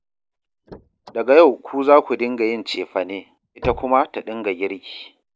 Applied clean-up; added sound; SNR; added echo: none; Slam / Car; 20 dB; none.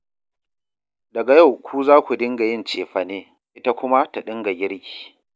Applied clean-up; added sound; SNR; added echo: none; none; none; none.